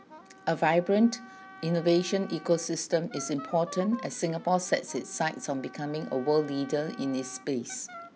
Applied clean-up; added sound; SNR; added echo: none; Wind instrument, woodwind instrument; 19 dB; none.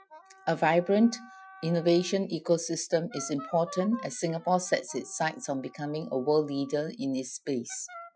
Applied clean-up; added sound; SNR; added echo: classical method Wiener filter.